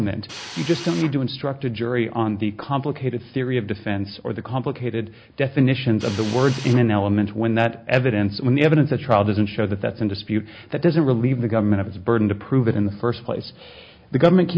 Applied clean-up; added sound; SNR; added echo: none; Drill; 16 dB; none.